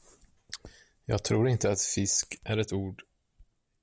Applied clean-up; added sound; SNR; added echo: none; none; none; none.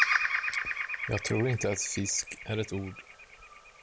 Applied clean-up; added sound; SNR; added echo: none; Bird vocalization, bird call, bird song; 0 dB; none.